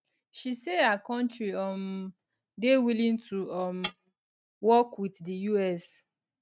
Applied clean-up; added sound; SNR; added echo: neural mask model RNNoise.